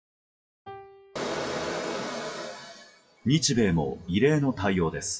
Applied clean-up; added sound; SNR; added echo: classical method WPE with log-MMSE.